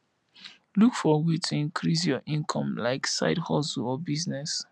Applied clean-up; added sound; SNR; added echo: none; none; none; none.